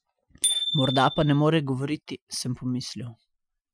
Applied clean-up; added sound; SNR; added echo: classical method Wiener filter.